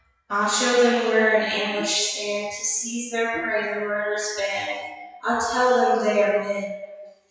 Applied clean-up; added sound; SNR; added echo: classical method WPE with log-MMSE.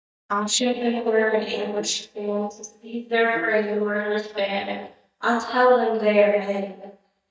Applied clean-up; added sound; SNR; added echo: neural mask model DeepFilterNet 3.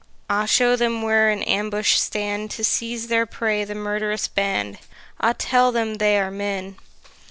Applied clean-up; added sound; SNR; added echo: none; none; none; none.